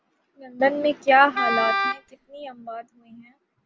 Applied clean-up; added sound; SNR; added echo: none; Wind instrument, woodwind instrument; 1 dB; none.